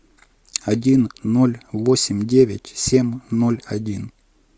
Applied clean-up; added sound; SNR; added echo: none; none; none; none.